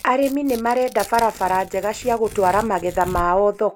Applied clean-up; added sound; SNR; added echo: none; Tearing; 16 dB; none.